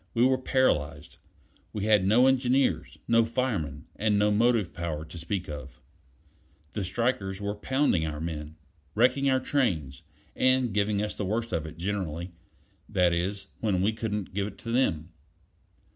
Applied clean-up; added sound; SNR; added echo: none; none; none; none.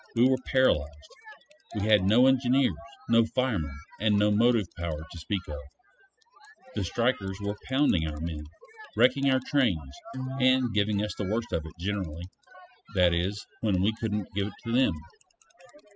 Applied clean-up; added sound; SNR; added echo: classical method spectral subtraction.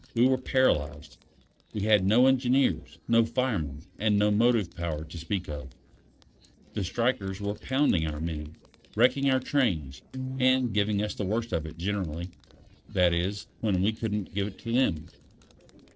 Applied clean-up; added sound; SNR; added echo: neural separator model SepFormer DNS4.